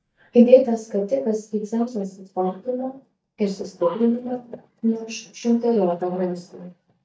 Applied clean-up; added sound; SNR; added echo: neural mask model DeepFilterNet 3.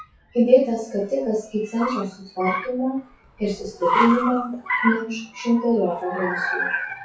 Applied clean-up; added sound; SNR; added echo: classical method WPE with log-MMSE.